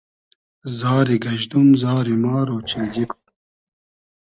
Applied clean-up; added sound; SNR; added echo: neural mask model RNNoise.